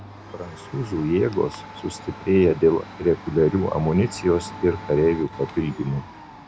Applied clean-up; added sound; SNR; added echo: none; Domestic sounds, home sounds; 16 dB; none.